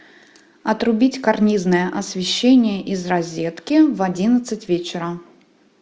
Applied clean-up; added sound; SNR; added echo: none; none; none; none.